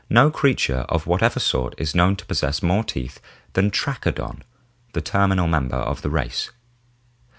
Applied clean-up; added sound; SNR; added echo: none; none; none; none.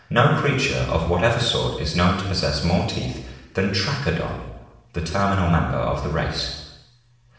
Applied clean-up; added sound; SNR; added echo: none; none; none; reverberation time 0.9 s.